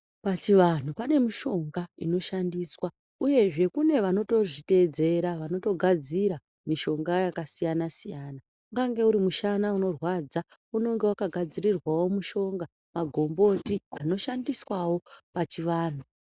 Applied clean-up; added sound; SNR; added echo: neural mask model Resemble Enhance denoiser.